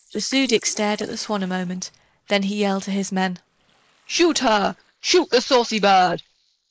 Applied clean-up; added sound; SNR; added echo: neural mask model Resemble Enhance denoiser.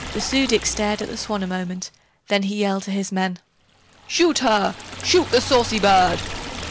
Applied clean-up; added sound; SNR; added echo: none; Liquid; 13 dB; none.